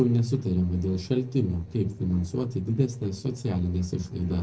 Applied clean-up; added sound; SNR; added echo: neural separator model SepFormer DNS4.